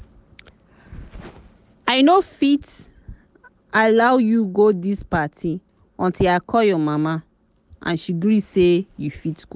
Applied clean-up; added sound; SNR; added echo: none; none; none; none.